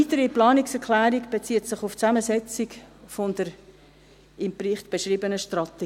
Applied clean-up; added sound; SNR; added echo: none; none; none; none.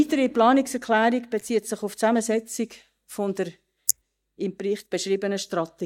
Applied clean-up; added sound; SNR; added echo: neural mask model DeepFilterNet 3.